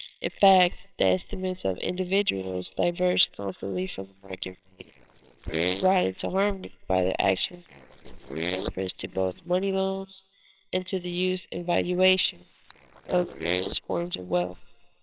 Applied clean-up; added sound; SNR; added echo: neural separator model SepFormer WHAMR!.